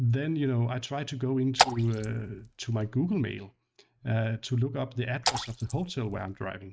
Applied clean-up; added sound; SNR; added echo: neural mask model RNNoise.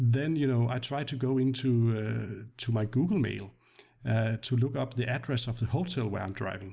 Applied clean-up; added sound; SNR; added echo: none; none; none; none.